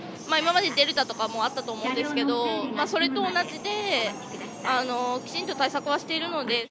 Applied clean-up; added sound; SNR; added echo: none; none; none; none.